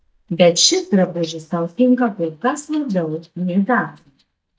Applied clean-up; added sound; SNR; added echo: neural mask model DeepFilterNet 3.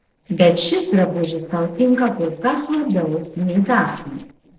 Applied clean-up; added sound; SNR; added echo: neural separator model SepFormer DNS4.